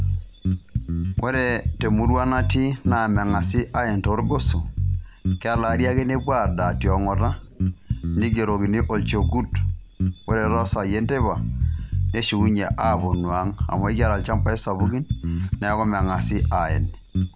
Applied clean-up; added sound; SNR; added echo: none; Bass guitar; 0 dB; none.